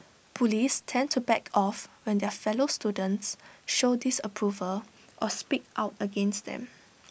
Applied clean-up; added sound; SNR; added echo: none; none; none; none.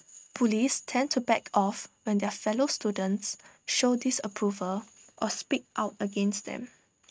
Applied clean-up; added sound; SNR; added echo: neural mask model RNNoise.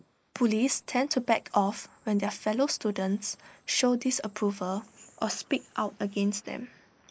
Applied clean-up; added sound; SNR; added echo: neural mask model Resemble Enhance denoiser.